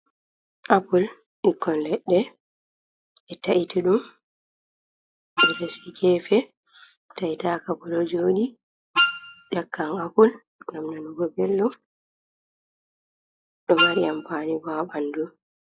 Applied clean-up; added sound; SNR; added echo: classical method log-MMSE.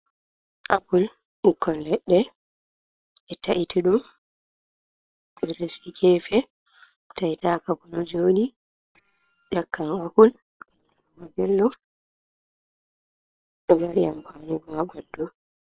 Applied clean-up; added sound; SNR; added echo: neural separator model SepFormer WHAM!.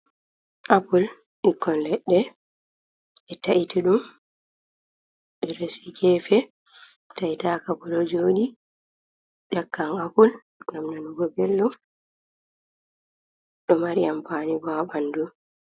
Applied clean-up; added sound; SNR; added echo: none; none; none; none.